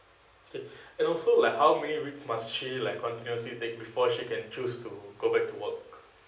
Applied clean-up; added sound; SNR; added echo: none; none; none; none.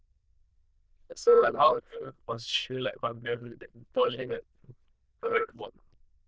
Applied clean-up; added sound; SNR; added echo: neural diffusion model UNIVERSE++.